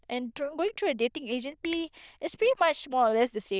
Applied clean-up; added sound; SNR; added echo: neural diffusion model UNIVERSE++.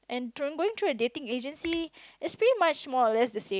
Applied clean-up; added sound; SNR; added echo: none; Finger snapping; 18 dB; none.